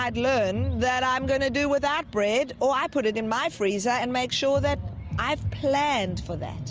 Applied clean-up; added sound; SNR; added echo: none; none; none; none.